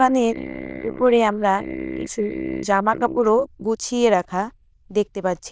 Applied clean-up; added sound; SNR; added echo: neural diffusion model UNIVERSE++.